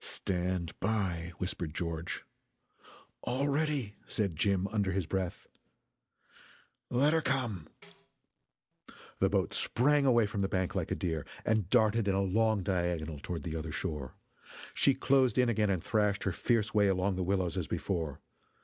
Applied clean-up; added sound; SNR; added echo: none; Tambourine; 15 dB; none.